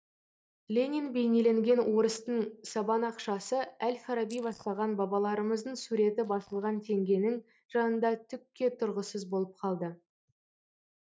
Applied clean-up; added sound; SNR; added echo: neural mask model DeepFilterNet 3.